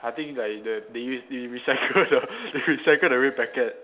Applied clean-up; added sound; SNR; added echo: none; none; none; none.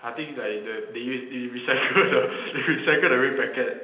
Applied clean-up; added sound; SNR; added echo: none; none; none; reverberation time 0.9 s.